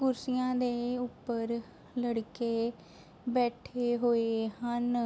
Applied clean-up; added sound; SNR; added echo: none; none; none; none.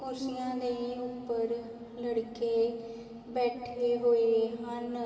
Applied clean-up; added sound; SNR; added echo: none; none; none; reverberation time 2.8 s.